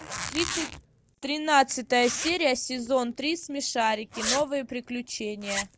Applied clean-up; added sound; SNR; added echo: none; Zipper (clothing); 10 dB; none.